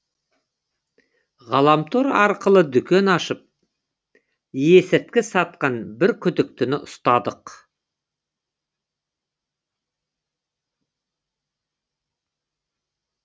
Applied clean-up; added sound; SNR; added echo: none; none; none; none.